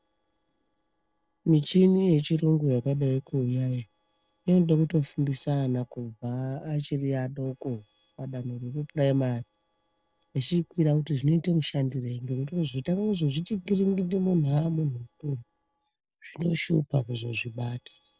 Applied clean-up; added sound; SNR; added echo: neural separator model SepFormer DNS4.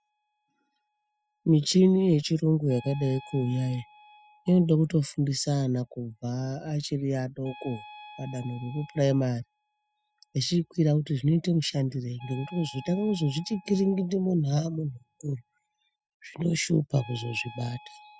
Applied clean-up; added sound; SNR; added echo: classical method spectral subtraction.